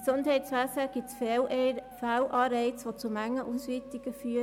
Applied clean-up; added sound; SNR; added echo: none; Musical instrument; 18 dB; none.